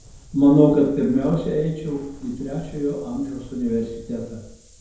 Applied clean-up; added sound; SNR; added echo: none; Wind; 20 dB; reverberation time 0.9 s.